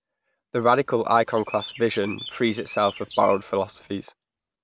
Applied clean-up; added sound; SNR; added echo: none; Chirp, tweet; 16 dB; none.